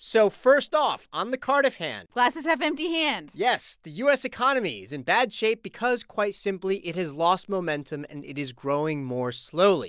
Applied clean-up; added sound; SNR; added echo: none; none; none; none.